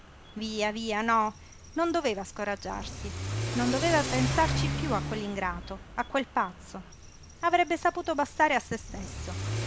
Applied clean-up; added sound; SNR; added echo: none; Accelerating, revving, vroom / Car; 6 dB; none.